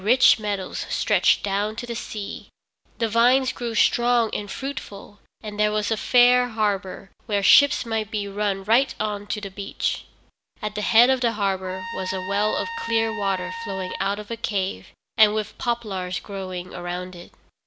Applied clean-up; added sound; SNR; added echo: none; Trumpet; 8 dB; none.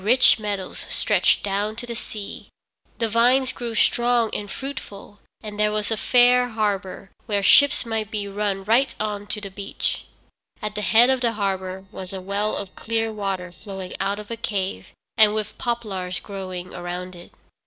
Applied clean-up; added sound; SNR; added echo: neural separator model SepFormer DNS4.